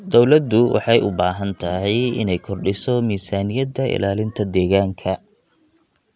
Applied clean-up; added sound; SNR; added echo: none; none; none; none.